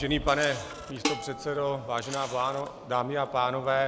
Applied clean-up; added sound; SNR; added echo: none; Camera + Dishes, pots, and pans; 10 dB; none.